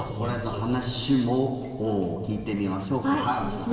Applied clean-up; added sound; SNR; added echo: none; Chink, clink; 19 dB; reverberation time 1.8 s.